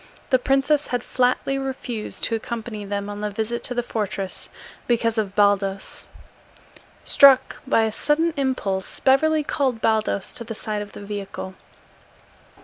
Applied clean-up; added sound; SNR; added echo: none; none; none; none.